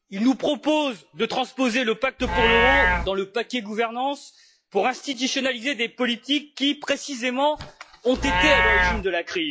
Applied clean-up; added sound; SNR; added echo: classical method log-MMSE.